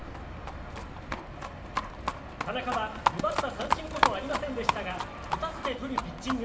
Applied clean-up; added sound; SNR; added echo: none; Livestock, farm animals, working animals; -3 dB; reverberation time 1.0 s.